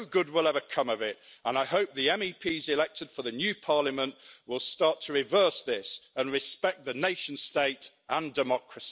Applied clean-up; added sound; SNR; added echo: none; none; none; none.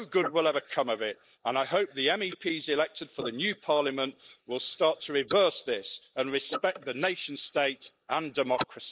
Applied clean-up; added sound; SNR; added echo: neural mask model Resemble Enhance denoiser.